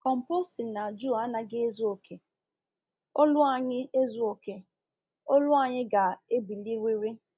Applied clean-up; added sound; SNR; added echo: none; none; none; none.